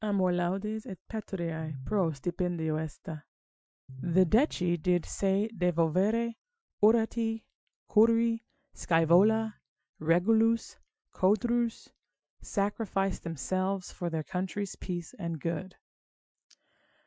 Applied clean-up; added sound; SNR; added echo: classical method Wiener filter.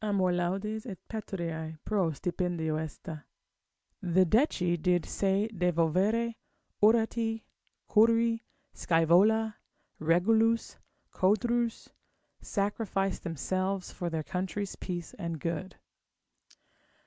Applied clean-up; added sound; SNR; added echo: none; none; none; none.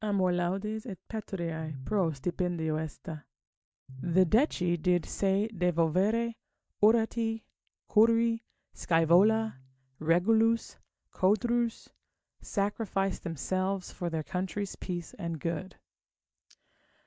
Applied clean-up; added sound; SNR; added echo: neural mask model DeepFilterNet 3.